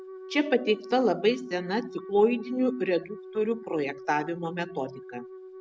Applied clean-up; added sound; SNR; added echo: none; Wind instrument, woodwind instrument; 15 dB; none.